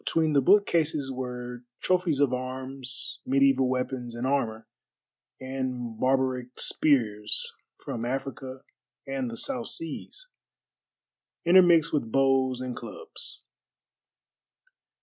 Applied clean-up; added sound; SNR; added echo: none; none; none; none.